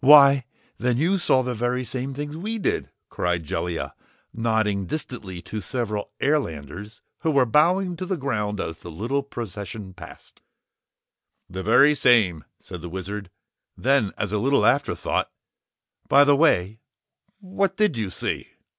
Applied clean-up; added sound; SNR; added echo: none; none; none; none.